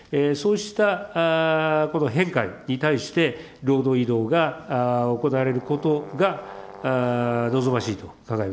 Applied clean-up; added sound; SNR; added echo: none; Brass instrument; 18 dB; none.